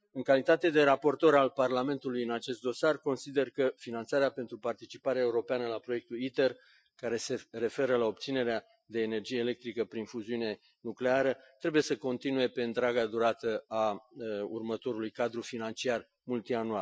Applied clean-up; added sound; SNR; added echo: classical method Wiener filter.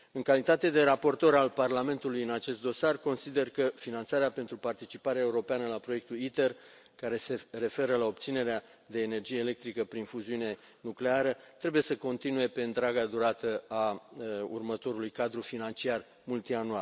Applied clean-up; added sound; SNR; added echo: none; none; none; none.